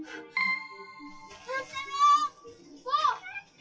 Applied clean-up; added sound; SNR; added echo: classical method WPE with log-MMSE.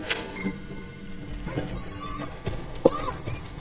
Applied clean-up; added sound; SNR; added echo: neural mask model DeepFilterNet 3.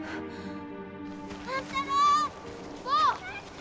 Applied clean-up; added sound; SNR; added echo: none; none; none; none.